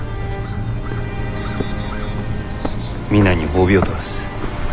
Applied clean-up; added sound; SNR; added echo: none; Bird; 2 dB; none.